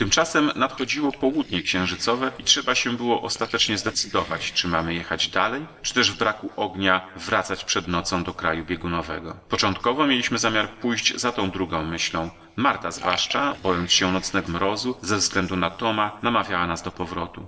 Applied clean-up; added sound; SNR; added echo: neural separator model SepFormer DNS4.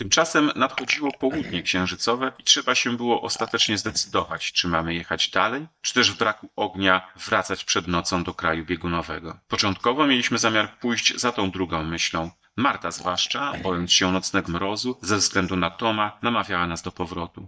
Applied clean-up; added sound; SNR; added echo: neural mask model DeepFilterNet 3.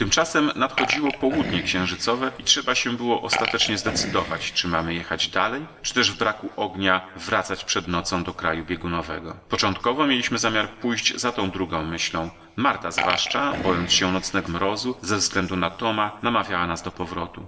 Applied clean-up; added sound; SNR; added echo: none; Burping, eructation; 7 dB; reverberation time 1.6 s.